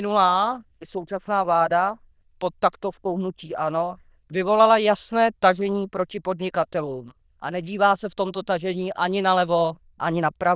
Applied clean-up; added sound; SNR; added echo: neural diffusion model UNIVERSE++.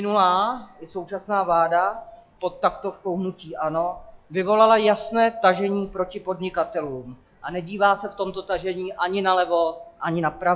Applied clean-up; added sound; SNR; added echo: classical method log-MMSE.